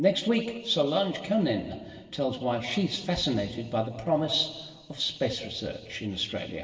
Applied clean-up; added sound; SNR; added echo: none; none; none; reverberation time 2.5 s.